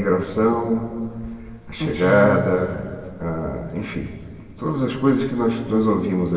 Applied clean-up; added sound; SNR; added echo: none; none; none; reverberation time 2.4 s.